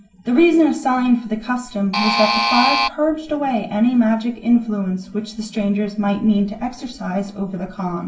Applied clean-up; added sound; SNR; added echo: none; Alarm; -1 dB; reverberation time 0.2 s.